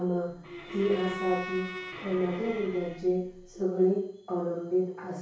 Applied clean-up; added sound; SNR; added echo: none; Bowed string instrument; 10 dB; reverberation time 0.6 s.